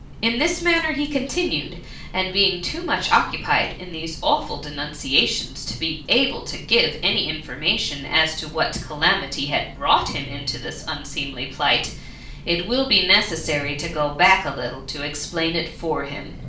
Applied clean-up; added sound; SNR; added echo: none; Train; 13 dB; reverberation time 0.4 s.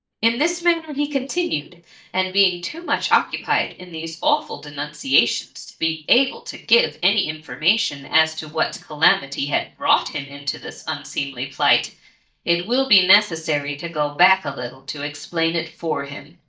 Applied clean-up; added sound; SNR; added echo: neural mask model DeepFilterNet 3.